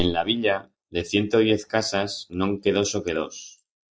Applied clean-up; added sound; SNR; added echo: neural mask model Resemble Enhance denoiser.